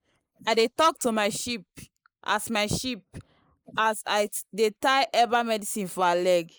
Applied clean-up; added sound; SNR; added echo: neural mask model Resemble Enhance denoiser.